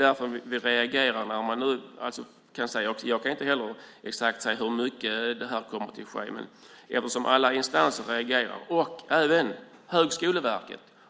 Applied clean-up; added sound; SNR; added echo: none; none; none; none.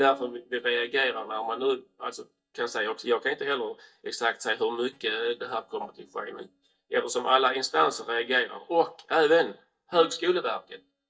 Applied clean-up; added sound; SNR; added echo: neural mask model DeepFilterNet 3.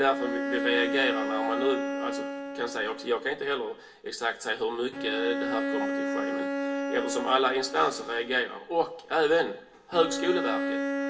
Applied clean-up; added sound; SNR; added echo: none; Bowed string instrument; 3 dB; reverberation time 0.2 s.